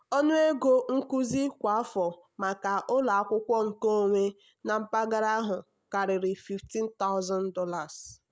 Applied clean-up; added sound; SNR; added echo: none; none; none; none.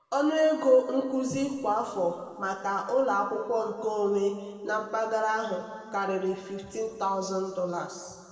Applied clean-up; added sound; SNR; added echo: none; none; none; reverberation time 2.0 s.